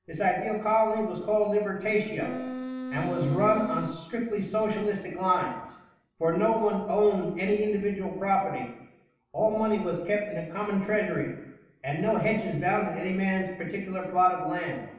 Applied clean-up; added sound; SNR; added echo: none; Wind instrument, woodwind instrument; 7 dB; reverberation time 0.9 s.